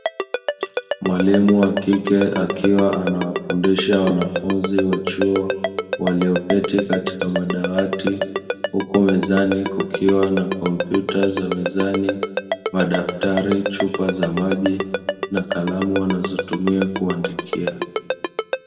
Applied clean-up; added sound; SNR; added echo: none; Ringtone; 5 dB; reverberation time 1.4 s.